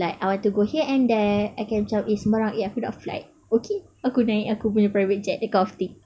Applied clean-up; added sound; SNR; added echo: none; none; none; none.